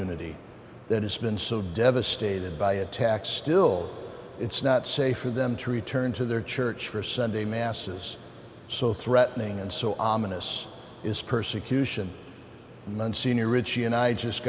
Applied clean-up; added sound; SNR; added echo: none; none; none; none.